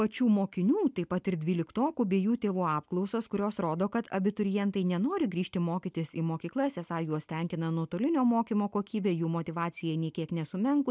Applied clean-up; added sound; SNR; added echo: none; none; none; none.